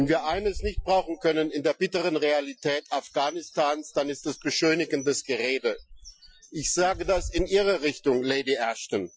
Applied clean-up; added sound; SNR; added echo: classical method Wiener filter.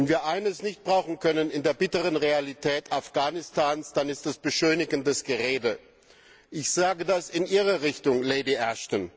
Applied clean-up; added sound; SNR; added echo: none; none; none; none.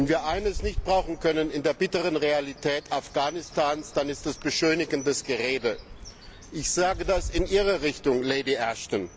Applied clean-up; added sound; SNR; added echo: none; Bird; 12 dB; none.